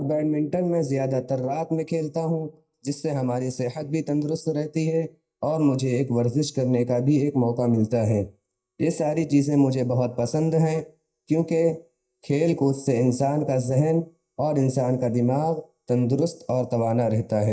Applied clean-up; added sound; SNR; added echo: neural mask model DeepFilterNet 3.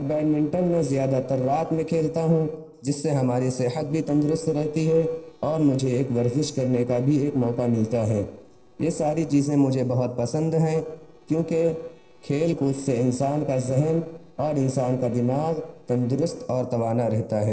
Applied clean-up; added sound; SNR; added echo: neural separator model SepFormer DNS4.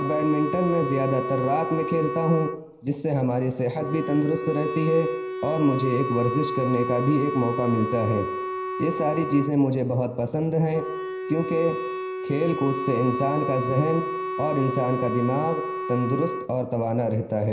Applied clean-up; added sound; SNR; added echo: none; Wind instrument, woodwind instrument; 6 dB; reverberation time 0.9 s.